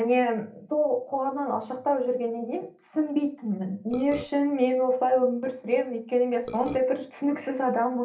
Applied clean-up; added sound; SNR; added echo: none; Burping, eructation; 13 dB; reverberation time 0.3 s.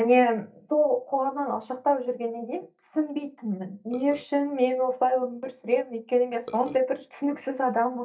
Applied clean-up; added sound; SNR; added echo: neural mask model DeepFilterNet 3.